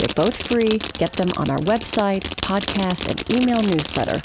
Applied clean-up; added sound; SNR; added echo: none; Fireworks; 4 dB; none.